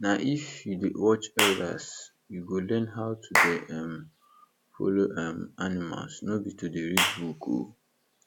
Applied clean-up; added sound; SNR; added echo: none; Clapping / Chirp, tweet; 4 dB; none.